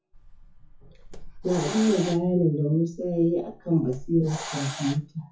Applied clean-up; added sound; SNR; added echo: classical method WPE with log-MMSE.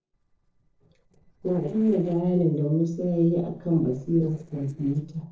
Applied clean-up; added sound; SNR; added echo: neural separator model SepFormer DNS4.